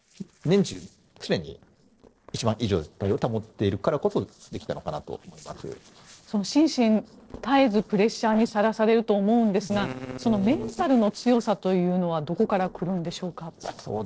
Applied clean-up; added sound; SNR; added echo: neural separator model SepFormer DNS4.